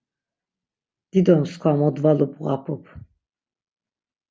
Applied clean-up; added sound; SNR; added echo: none; none; none; none.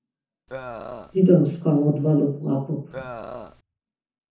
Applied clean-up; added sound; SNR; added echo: none; Burping, eructation; 12 dB; reverberation time 0.7 s.